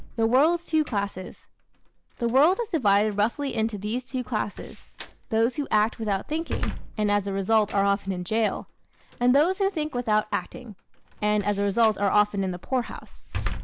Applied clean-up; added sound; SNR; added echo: none; Slam; 12 dB; none.